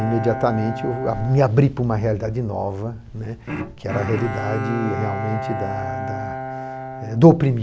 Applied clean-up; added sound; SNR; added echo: none; Bowed string instrument; 9 dB; none.